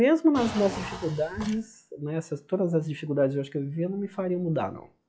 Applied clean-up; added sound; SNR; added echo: classical method log-MMSE.